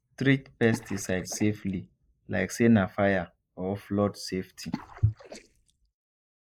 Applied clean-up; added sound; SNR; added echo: neural mask model Resemble Enhance denoiser.